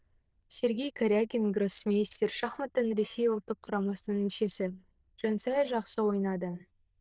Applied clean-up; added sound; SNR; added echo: neural diffusion model UNIVERSE++.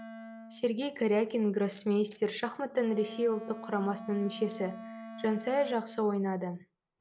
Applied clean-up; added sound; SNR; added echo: none; Wind instrument, woodwind instrument; 15 dB; none.